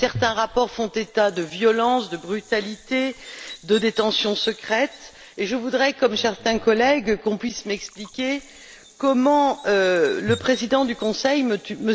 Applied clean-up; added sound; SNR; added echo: none; Bird vocalization, bird call, bird song + Chewing, mastication; 19 dB; none.